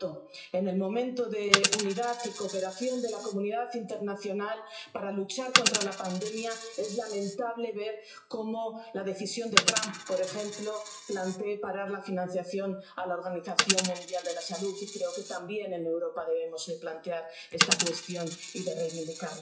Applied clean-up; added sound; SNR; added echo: classical method WPE with log-MMSE.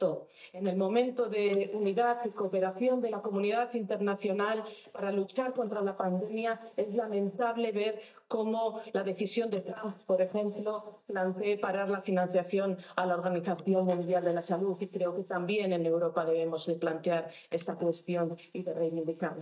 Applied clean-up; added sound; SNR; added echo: neural mask model DeepFilterNet 3.